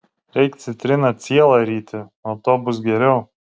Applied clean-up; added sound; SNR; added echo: none; none; none; none.